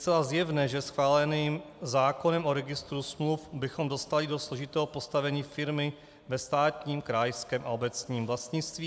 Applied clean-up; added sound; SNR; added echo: none; none; none; none.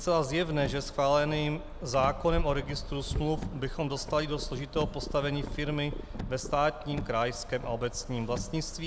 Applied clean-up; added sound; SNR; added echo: none; Purr + Car; 7 dB; none.